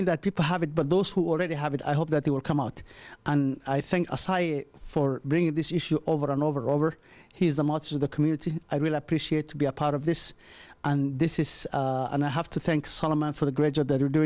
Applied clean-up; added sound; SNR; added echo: none; none; none; none.